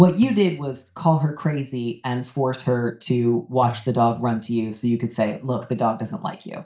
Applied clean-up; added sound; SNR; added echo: neural mask model DeepFilterNet 3.